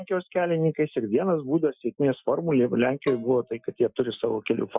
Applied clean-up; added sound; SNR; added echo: classical method Wiener filter.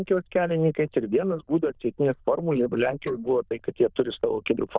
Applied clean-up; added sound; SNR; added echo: neural diffusion model UNIVERSE++.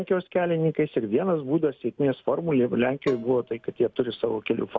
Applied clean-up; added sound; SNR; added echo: none; Dishes, pots, and pans; 19 dB; none.